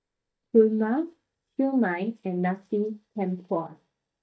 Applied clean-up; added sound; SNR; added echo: neural mask model DeepFilterNet 3.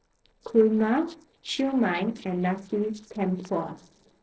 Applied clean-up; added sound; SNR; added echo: neural separator model SepFormer DNS4.